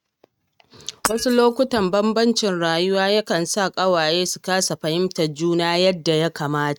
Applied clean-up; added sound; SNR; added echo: neural mask model RNNoise.